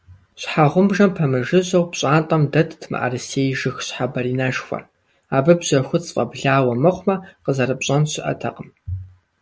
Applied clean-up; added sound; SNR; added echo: none; none; none; none.